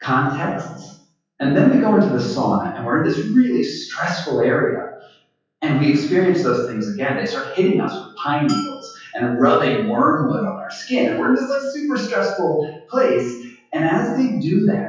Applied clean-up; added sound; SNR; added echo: classical method WPE with log-MMSE.